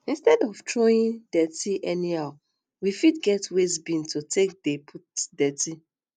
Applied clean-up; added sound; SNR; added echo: none; none; none; none.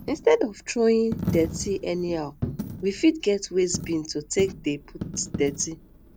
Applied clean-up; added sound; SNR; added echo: none; Coin (dropping); 10 dB; none.